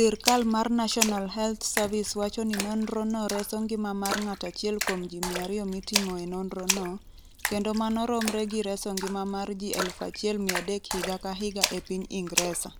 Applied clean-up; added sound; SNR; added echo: none; Splash, splatter; 6 dB; none.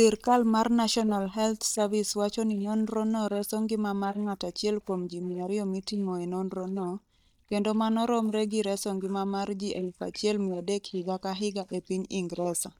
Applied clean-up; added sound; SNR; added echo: neural mask model DeepFilterNet 3.